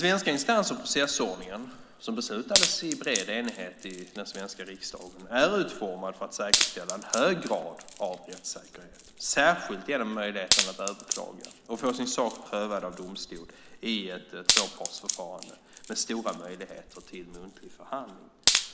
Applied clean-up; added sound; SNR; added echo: none; Wood; 2 dB; none.